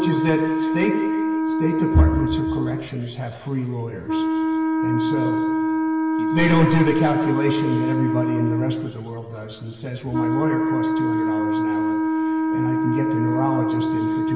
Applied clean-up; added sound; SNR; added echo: none; Wind instrument, woodwind instrument; -2 dB; reverberation time 1.5 s.